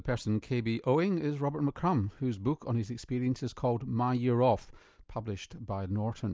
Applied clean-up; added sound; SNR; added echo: none; none; none; none.